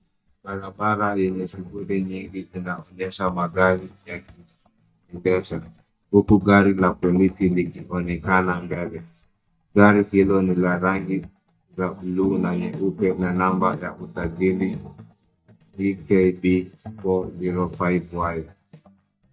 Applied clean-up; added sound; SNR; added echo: neural mask model DeepFilterNet 3.